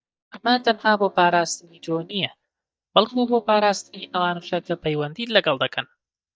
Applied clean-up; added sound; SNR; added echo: neural mask model DeepFilterNet 3.